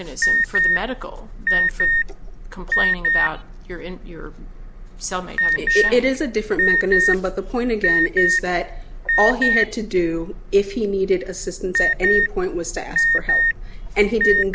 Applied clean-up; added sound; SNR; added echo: none; Alarm; -1 dB; none.